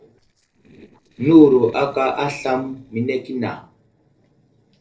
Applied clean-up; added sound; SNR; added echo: neural separator model SepFormer DNS4.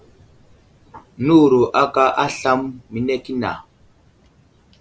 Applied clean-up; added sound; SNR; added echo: none; none; none; none.